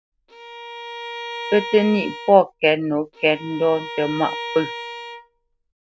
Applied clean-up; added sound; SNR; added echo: none; Bowed string instrument; 11 dB; none.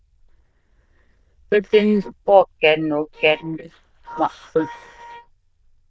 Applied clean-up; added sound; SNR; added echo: neural diffusion model UNIVERSE++.